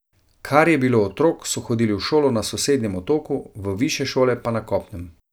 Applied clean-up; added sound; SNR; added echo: none; none; none; none.